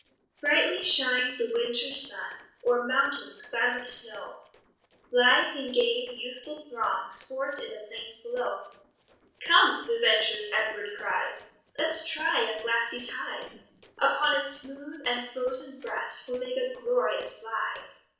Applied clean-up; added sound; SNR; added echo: neural separator model SepFormer DNS4.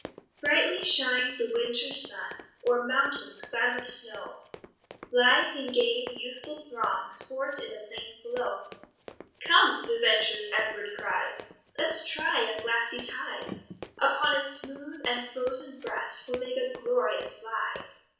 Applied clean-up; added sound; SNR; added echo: none; Run; 20 dB; reverberation time 0.7 s.